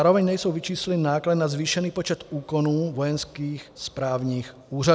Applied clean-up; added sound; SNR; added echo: none; none; none; none.